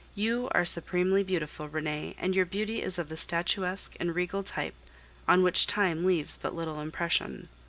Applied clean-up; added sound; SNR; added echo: none; none; none; none.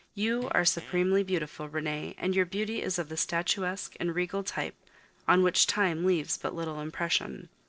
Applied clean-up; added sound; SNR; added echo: neural separator model SepFormer DNS4.